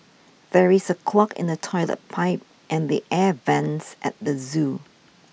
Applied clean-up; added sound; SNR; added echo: none; none; none; none.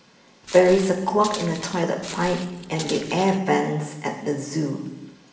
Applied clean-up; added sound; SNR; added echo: none; Walk, footsteps; 14 dB; reverberation time 1.0 s.